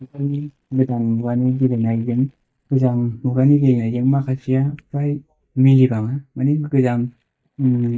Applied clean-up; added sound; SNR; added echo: neural mask model DeepFilterNet 3.